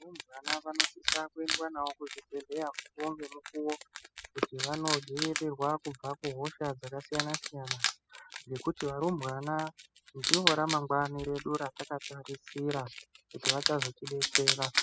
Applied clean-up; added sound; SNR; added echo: classical method spectral subtraction.